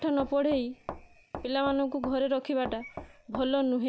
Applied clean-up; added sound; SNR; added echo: none; Knock; 13 dB; none.